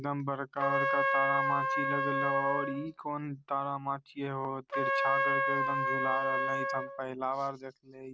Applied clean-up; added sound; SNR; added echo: none; Trumpet; -3 dB; none.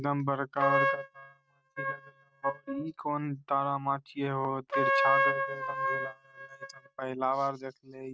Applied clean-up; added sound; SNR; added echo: neural mask model RNNoise.